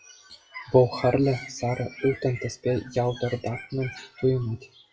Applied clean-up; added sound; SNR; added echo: classical method WPE with log-MMSE.